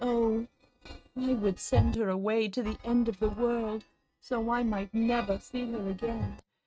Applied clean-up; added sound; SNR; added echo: neural mask model RNNoise.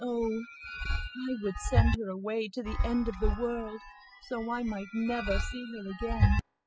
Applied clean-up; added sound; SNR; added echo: classical method spectral subtraction.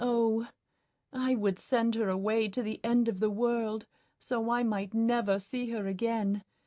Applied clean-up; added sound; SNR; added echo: none; none; none; none.